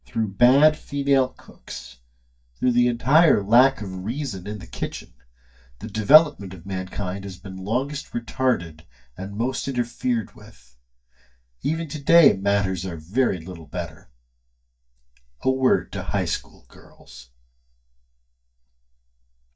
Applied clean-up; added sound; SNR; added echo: neural mask model DeepFilterNet 3.